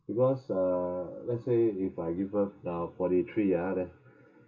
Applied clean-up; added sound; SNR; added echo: none; none; none; reverberation time 0.2 s.